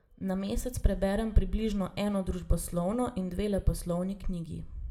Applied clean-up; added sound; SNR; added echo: none; none; none; reverberation time 0.5 s.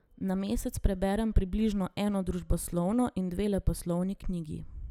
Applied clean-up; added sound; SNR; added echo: none; none; none; none.